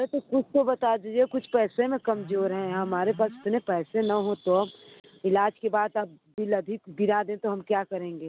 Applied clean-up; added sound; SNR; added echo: none; Alarm; 17 dB; none.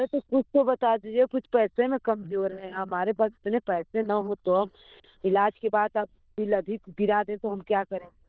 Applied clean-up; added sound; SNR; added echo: neural diffusion model UNIVERSE++.